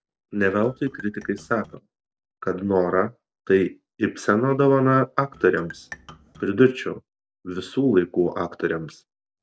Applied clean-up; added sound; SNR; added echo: neural separator model SepFormer DNS4.